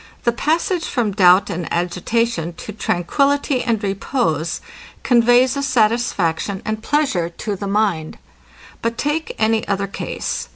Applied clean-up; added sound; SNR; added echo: none; none; none; none.